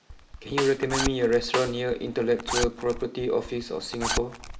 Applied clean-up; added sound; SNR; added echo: none; Snare drum + Zipper (clothing); 6 dB; none.